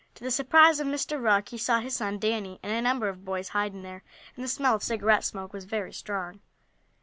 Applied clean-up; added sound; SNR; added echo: none; none; none; none.